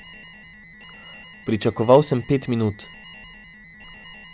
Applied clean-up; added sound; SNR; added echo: none; Alarm; 20 dB; none.